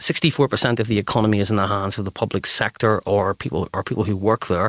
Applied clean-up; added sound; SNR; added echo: none; none; none; none.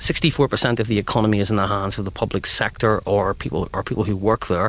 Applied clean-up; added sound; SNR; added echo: none; Bicycle; 18 dB; none.